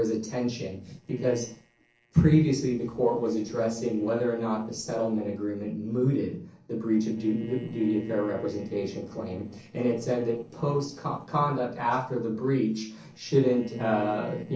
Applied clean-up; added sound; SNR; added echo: neural separator model SepFormer DNS4.